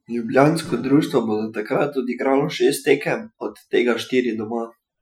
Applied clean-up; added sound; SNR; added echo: classical method Wiener filter.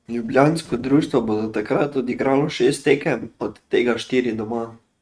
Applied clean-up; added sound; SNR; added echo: neural mask model RNNoise.